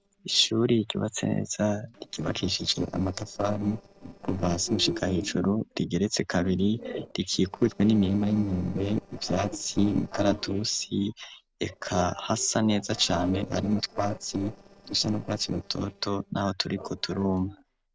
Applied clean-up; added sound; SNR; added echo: neural separator model SepFormer DNS4.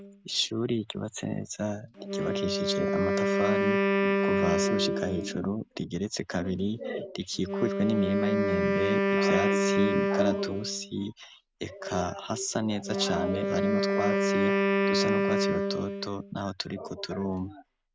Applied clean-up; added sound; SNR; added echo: none; Wind instrument, woodwind instrument; -3 dB; none.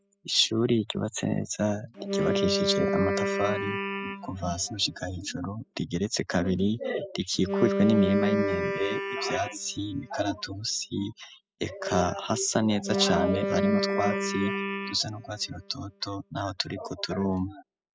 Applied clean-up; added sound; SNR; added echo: classical method spectral subtraction.